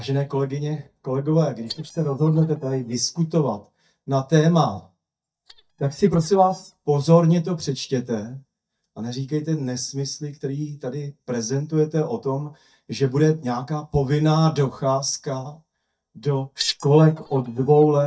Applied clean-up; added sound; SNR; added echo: neural mask model DeepFilterNet 3.